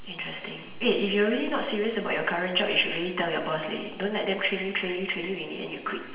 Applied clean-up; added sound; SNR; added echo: none; none; none; reverberation time 1.0 s.